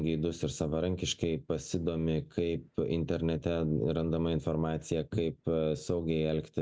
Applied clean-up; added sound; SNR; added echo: none; none; none; none.